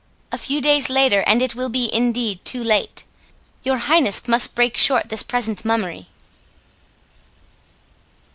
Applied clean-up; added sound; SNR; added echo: none; none; none; none.